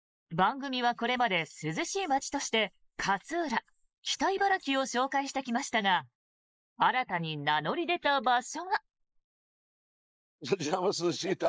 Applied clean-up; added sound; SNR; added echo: neural mask model Resemble Enhance denoiser.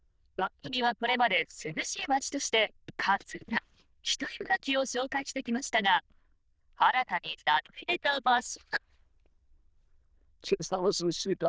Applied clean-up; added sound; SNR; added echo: neural diffusion model UNIVERSE++.